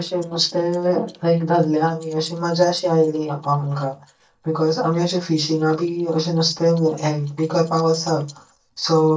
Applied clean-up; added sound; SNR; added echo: neural mask model DeepFilterNet 3.